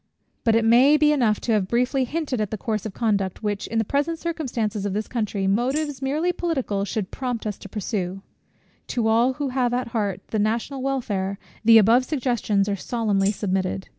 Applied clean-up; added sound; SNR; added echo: none; Tambourine; 18 dB; none.